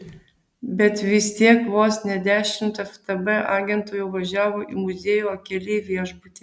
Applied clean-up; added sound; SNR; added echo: none; none; none; none.